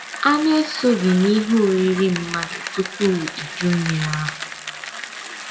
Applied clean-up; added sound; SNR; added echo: none; Bicycle; 10 dB; reverberation time 0.5 s.